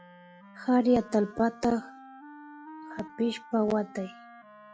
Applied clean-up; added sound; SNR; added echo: classical method log-MMSE.